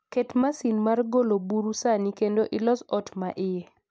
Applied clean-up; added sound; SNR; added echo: none; none; none; none.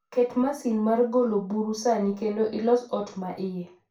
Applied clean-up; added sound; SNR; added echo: none; none; none; reverberation time 0.3 s.